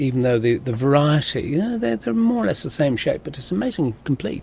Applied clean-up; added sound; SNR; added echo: none; none; none; none.